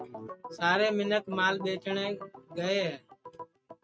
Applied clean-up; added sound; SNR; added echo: neural mask model RNNoise.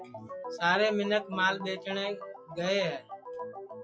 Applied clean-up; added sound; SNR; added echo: classical method log-MMSE.